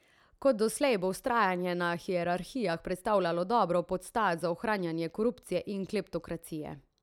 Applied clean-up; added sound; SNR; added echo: none; none; none; none.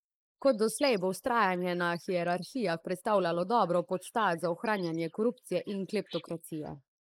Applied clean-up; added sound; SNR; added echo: neural mask model Resemble Enhance denoiser.